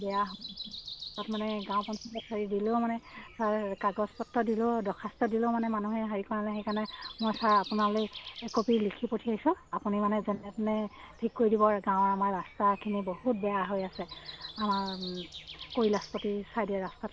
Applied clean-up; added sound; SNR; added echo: none; Breathing; 17 dB; none.